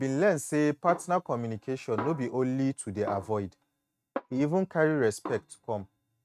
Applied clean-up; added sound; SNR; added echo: neural mask model RNNoise.